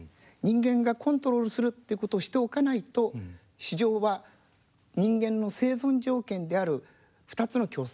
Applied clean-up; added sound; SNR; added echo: none; none; none; none.